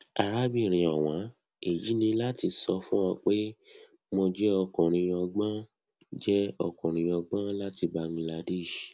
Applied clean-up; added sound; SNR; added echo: none; none; none; none.